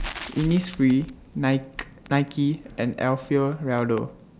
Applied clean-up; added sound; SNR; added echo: none; Crackle; 16 dB; none.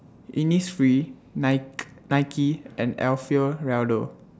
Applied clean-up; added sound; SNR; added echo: none; none; none; none.